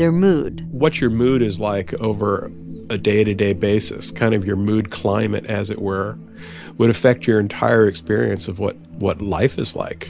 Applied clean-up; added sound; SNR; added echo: none; none; none; none.